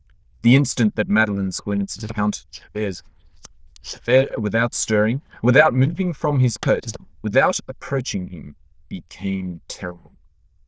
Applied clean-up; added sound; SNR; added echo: neural diffusion model UNIVERSE++.